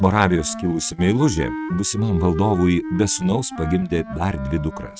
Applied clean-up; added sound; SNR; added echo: neural mask model RNNoise.